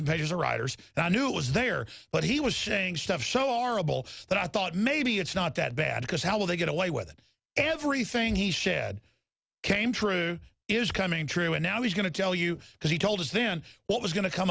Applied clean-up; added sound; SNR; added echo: none; none; none; none.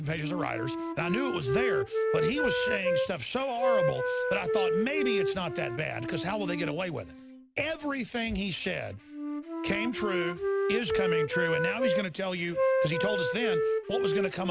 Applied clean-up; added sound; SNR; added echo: none; Wind instrument, woodwind instrument; -2 dB; none.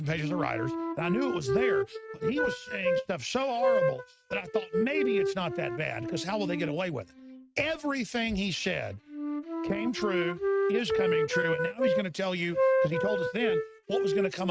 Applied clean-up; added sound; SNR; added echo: neural mask model RNNoise.